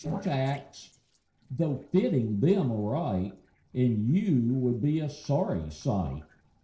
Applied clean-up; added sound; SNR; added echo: neural separator model SepFormer DNS4.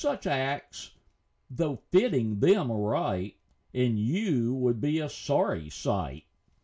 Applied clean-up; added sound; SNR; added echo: none; none; none; none.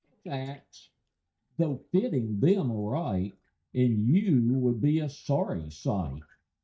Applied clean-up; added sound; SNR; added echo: neural mask model DeepFilterNet 3.